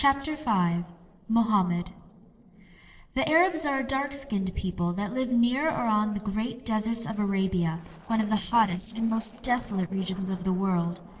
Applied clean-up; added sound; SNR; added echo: neural separator model SepFormer DNS4.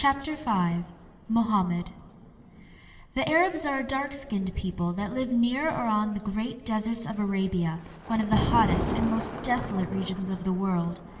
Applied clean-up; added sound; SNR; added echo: none; Thunder; 9 dB; reverberation time 2.1 s.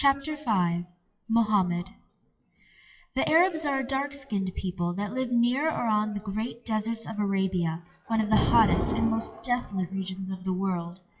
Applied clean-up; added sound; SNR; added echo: classical method WPE with log-MMSE.